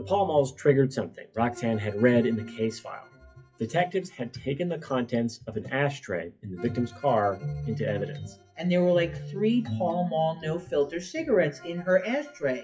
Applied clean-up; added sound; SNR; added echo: classical method WPE with log-MMSE.